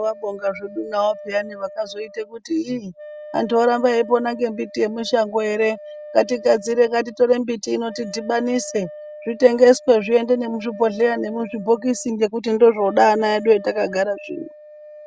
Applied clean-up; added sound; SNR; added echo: none; Wind instrument, woodwind instrument; 18 dB; none.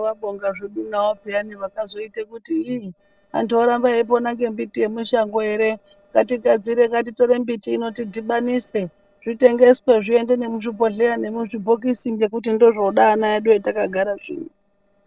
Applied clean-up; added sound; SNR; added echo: neural separator model SepFormer DNS4.